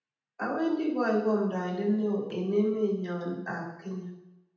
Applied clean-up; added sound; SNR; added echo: none; none; none; reverberation time 0.9 s.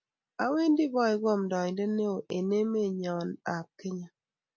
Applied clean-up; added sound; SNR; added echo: none; none; none; none.